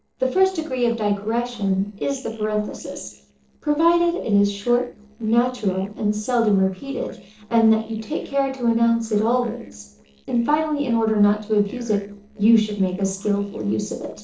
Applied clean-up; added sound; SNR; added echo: neural separator model SepFormer DNS4.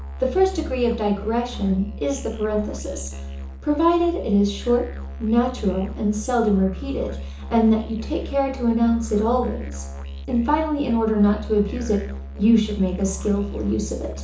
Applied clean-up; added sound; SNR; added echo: none; Musical instrument; 10 dB; reverberation time 0.8 s.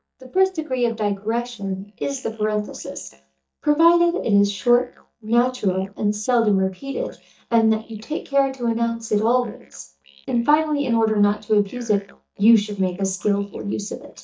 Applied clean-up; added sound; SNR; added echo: neural mask model DeepFilterNet 3.